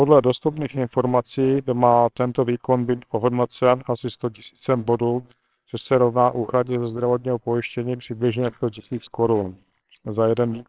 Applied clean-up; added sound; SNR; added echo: neural separator model SepFormer WHAMR!.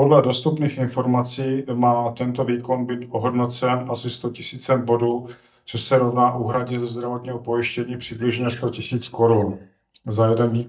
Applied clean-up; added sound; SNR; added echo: neural mask model DeepFilterNet 3.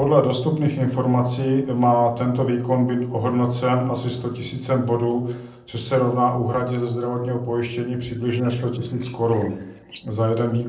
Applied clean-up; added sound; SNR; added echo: neural separator model SepFormer DNS4.